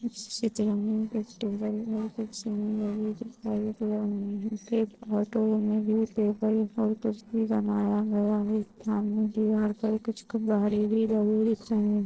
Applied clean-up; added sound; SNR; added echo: neural separator model SepFormer DNS4.